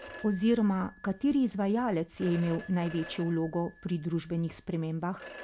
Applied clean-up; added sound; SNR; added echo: none; Telephone; 19 dB; none.